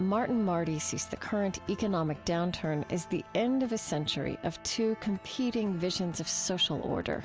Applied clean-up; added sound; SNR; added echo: none; none; none; none.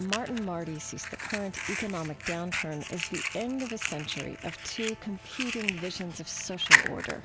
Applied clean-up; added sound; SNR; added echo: none; Fire; -2 dB; none.